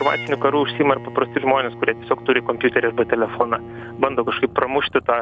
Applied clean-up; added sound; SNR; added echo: none; Bowed string instrument + Meow / Purr; 14 dB; none.